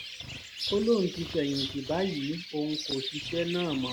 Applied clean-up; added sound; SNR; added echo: none; Bird; 7 dB; none.